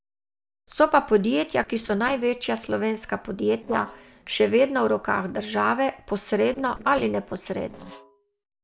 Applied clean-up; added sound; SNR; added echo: neural separator model SepFormer DNS4.